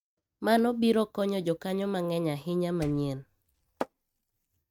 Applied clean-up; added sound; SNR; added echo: neural mask model RNNoise.